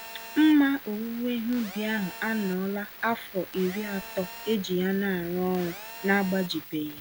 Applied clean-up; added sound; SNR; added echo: none; Telephone; 15 dB; none.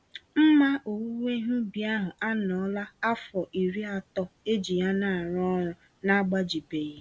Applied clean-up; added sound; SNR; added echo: none; none; none; none.